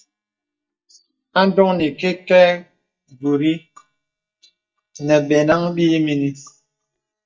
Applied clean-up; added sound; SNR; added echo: neural mask model DeepFilterNet 3.